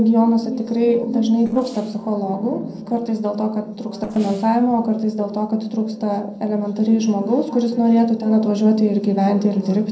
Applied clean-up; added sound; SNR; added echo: neural separator model SepFormer DNS4.